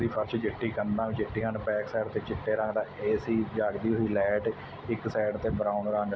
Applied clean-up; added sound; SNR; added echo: none; none; none; none.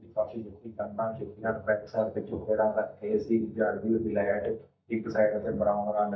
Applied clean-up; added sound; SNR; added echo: neural mask model DeepFilterNet 3.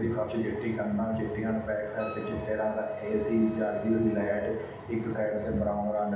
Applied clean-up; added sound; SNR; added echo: none; Wind instrument, woodwind instrument; 14 dB; reverberation time 0.8 s.